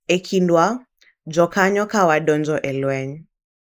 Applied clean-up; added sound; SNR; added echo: neural mask model Resemble Enhance denoiser.